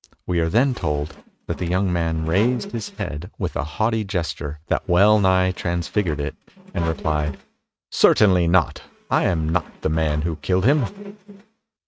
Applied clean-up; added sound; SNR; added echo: neural mask model RNNoise.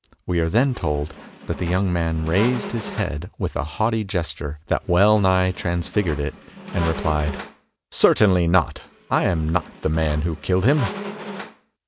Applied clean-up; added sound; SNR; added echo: none; Squeak; 13 dB; none.